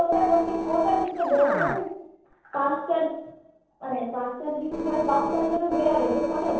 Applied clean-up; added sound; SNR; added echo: neural separator model SepFormer DNS4.